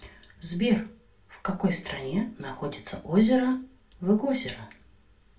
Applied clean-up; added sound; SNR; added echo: none; none; none; reverberation time 0.2 s.